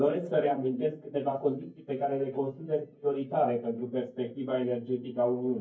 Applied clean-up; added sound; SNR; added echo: neural mask model DeepFilterNet 3.